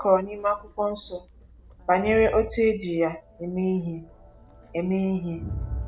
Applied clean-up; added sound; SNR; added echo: none; Crowd; 13 dB; none.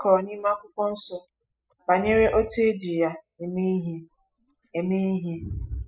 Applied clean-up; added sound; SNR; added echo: classical method spectral subtraction.